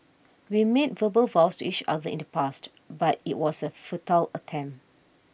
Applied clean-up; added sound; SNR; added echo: none; none; none; none.